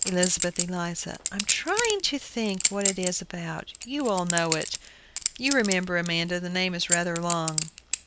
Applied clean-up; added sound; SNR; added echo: none; Chink, clink; 3 dB; none.